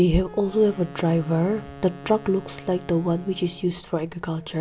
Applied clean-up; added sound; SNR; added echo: none; Wind instrument, woodwind instrument; 19 dB; none.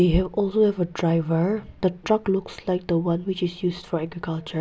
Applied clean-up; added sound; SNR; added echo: none; none; none; none.